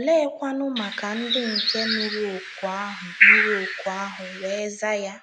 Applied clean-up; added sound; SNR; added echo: none; Bird; -3 dB; none.